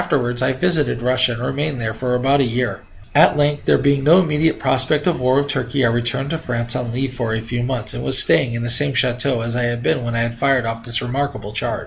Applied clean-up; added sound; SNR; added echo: none; none; none; none.